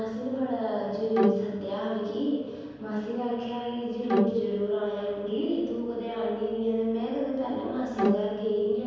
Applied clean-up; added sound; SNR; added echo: none; Bowed string instrument; 0 dB; reverberation time 1.2 s.